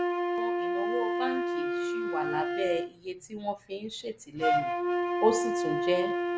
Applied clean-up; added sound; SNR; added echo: none; Wind instrument, woodwind instrument; -3 dB; none.